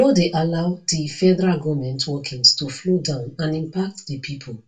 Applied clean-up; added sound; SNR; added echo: none; none; none; reverberation time 0.2 s.